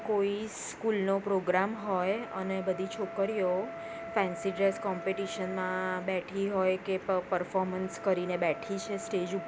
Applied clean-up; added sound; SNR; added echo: none; Wind instrument, woodwind instrument; 13 dB; none.